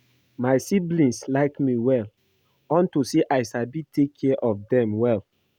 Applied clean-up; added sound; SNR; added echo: none; none; none; none.